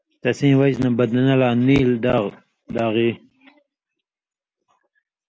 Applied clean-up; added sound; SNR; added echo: none; none; none; none.